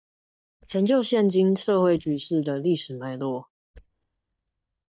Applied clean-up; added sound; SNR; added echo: neural mask model DeepFilterNet 3.